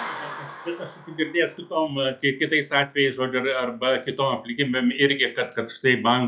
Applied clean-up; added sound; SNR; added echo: classical method log-MMSE.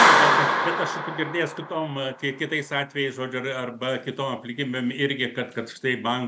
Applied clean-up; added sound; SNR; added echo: none; Clapping; -2 dB; none.